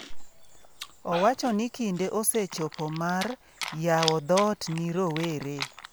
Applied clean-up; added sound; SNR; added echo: none; Chewing, mastication; 11 dB; none.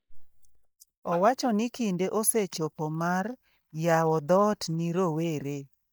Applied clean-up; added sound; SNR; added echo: neural mask model DeepFilterNet 3.